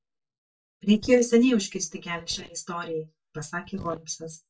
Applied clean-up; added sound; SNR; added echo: neural mask model DeepFilterNet 3.